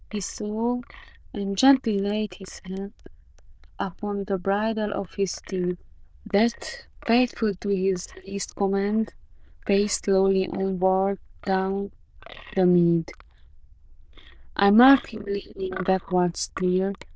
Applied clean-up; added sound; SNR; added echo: neural diffusion model UNIVERSE++.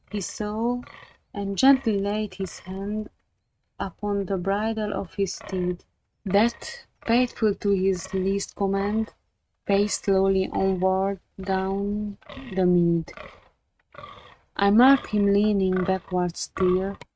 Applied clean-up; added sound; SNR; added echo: neural mask model RNNoise.